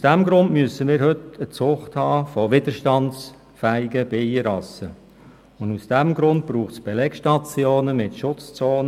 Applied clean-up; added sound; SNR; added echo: none; none; none; none.